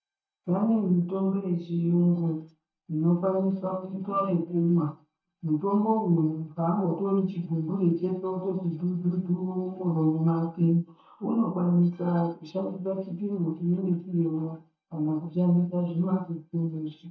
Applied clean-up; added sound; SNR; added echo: neural mask model DeepFilterNet 3.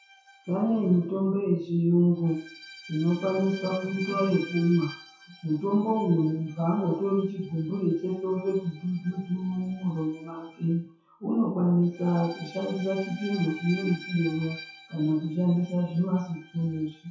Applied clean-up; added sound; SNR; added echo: classical method WPE with log-MMSE.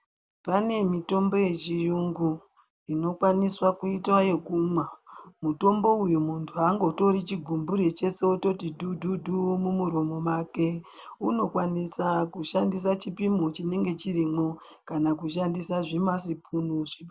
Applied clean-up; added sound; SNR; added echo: none; none; none; none.